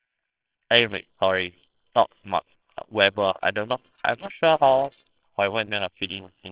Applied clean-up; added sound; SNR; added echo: neural separator model SepFormer WHAMR!.